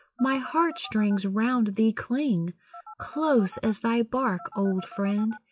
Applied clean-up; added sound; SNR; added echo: classical method log-MMSE.